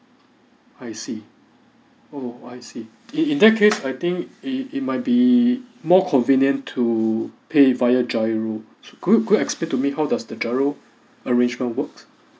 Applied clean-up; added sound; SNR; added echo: none; none; none; none.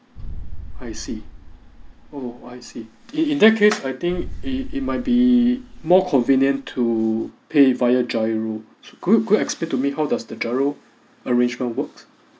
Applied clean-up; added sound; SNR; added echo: none; Boom; 11 dB; none.